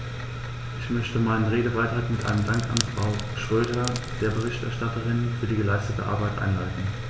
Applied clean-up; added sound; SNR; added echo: none; Crackle; 11 dB; none.